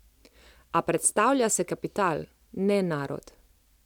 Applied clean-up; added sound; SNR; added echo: none; none; none; none.